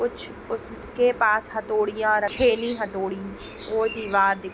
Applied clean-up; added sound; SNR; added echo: none; none; none; none.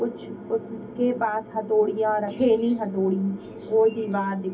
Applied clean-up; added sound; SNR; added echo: none; none; none; reverberation time 0.3 s.